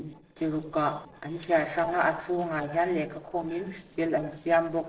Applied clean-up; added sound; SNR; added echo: neural separator model SepFormer DNS4.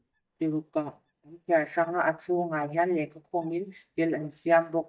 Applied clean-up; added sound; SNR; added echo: neural mask model DeepFilterNet 3.